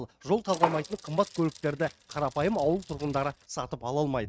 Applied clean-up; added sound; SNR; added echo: neural mask model RNNoise.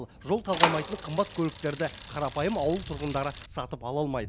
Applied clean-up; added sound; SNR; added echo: none; Bicycle; 3 dB; none.